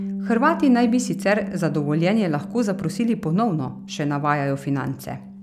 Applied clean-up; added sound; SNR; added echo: none; Bass guitar; 11 dB; none.